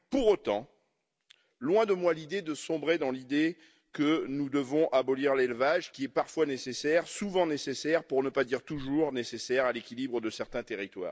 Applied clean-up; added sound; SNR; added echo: none; none; none; none.